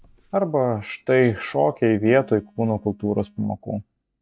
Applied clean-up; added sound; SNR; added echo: neural mask model DeepFilterNet 3.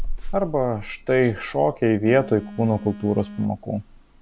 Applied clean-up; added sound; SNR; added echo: none; Telephone; 10 dB; none.